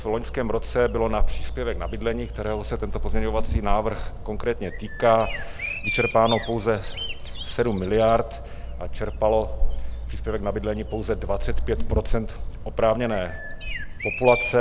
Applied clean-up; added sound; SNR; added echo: none; Bird vocalization, bird call, bird song; 1 dB; none.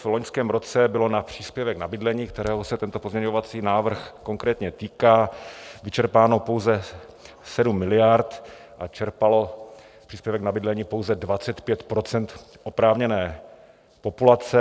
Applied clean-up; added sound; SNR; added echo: none; none; none; none.